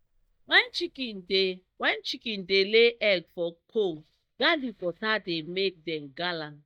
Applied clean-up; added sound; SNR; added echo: neural mask model DeepFilterNet 3.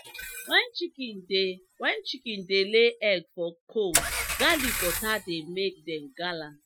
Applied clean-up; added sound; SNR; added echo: classical method Wiener filter.